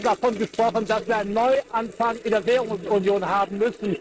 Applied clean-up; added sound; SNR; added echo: neural mask model RNNoise.